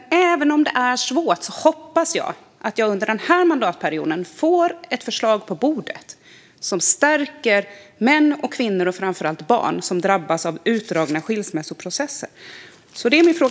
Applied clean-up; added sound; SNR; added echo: none; none; none; none.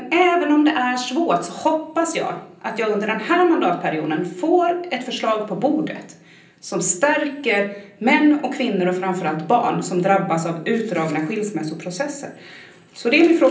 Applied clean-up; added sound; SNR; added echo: none; none; none; reverberation time 0.6 s.